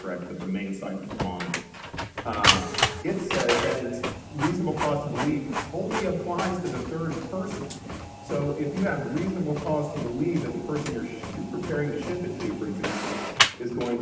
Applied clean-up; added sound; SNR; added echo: none; Printer; 2 dB; reverberation time 1.0 s.